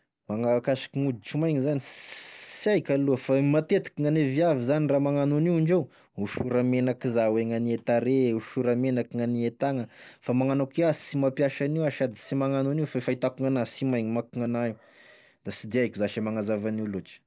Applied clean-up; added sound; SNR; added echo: none; none; none; none.